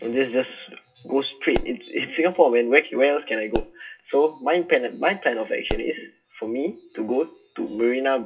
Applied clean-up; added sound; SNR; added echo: classical method WPE with log-MMSE.